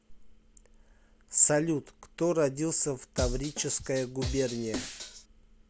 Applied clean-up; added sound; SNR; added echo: none; Drum kit; 6 dB; none.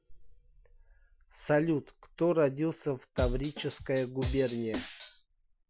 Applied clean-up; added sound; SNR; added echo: classical method Wiener filter.